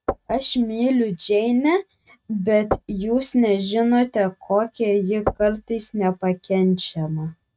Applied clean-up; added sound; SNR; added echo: neural mask model RNNoise.